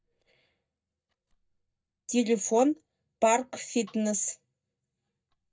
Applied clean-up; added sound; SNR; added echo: neural mask model DeepFilterNet 3.